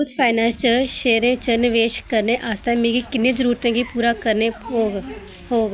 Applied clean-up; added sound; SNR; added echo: none; none; none; none.